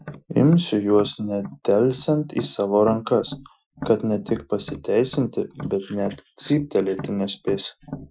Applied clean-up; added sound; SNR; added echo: classical method Wiener filter.